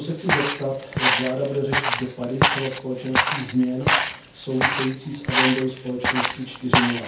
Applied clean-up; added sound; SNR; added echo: none; Walk, footsteps; -2 dB; reverberation time 0.5 s.